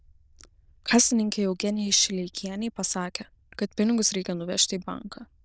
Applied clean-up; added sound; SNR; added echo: neural diffusion model UNIVERSE++.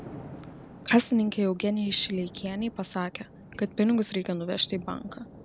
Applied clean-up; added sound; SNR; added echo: none; Thunder; 19 dB; none.